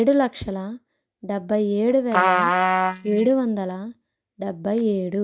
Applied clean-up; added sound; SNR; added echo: neural mask model DeepFilterNet 3.